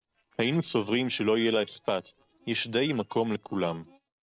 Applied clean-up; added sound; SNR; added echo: neural separator model SepFormer DNS4.